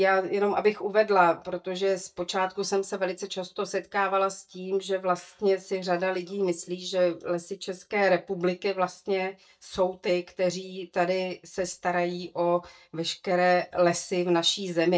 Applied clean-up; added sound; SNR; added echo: neural mask model DeepFilterNet 3.